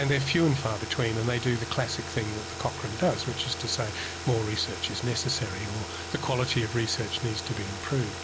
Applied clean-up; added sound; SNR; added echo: none; Car; 8 dB; none.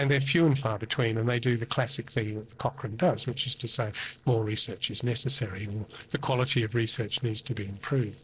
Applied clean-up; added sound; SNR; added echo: neural separator model SepFormer DNS4.